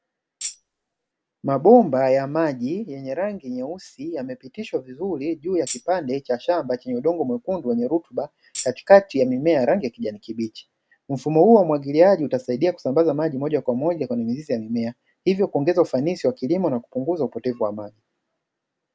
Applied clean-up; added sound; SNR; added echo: none; Tambourine; 14 dB; none.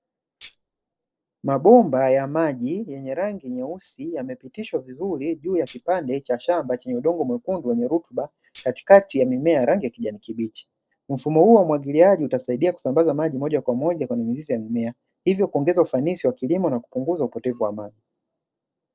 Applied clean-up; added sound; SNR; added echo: neural separator model SepFormer DNS4.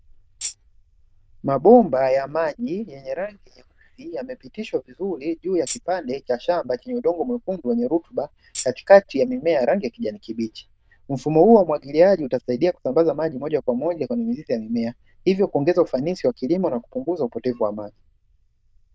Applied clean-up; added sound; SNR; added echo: neural diffusion model UNIVERSE++.